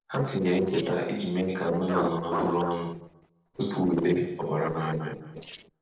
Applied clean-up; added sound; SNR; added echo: neural separator model SepFormer DNS4.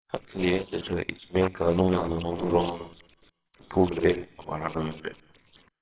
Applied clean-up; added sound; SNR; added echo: neural separator model SepFormer WHAMR!.